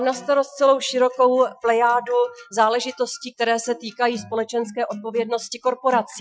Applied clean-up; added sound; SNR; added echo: classical method Wiener filter.